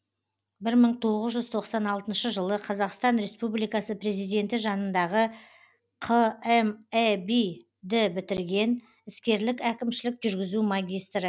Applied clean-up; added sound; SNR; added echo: none; none; none; none.